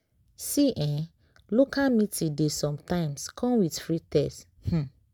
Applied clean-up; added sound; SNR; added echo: none; none; none; none.